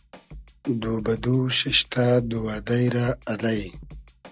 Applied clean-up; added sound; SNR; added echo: none; Drum kit; 18 dB; none.